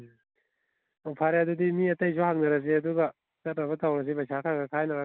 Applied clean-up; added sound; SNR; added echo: none; none; none; none.